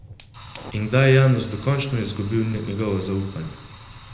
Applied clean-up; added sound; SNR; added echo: none; Fire; 17 dB; reverberation time 0.7 s.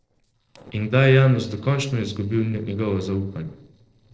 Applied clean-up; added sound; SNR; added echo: neural separator model SepFormer DNS4.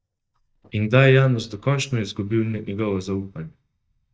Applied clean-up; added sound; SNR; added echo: neural mask model DeepFilterNet 3.